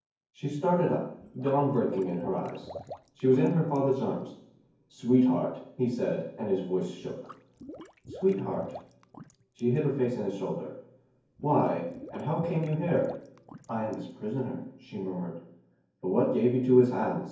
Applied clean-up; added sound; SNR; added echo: none; Liquid; 19 dB; reverberation time 0.9 s.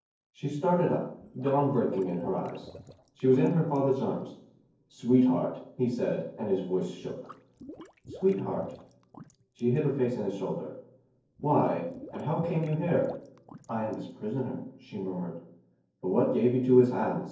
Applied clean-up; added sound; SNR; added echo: neural separator model SepFormer DNS4.